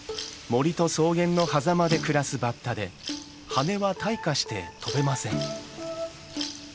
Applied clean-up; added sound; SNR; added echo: none; none; none; none.